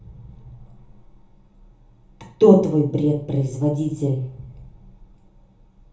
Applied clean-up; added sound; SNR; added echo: none; none; none; reverberation time 1.2 s.